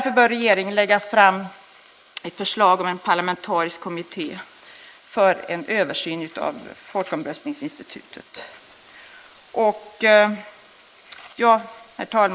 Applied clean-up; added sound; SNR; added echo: neural mask model Resemble Enhance denoiser.